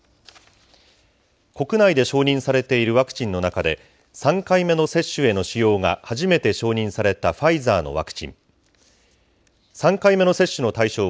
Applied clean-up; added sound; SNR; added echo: none; none; none; none.